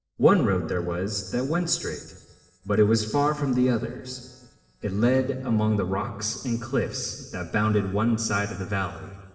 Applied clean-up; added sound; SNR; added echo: neural separator model SepFormer DNS4.